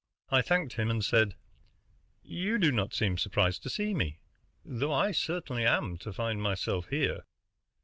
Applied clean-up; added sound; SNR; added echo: none; none; none; none.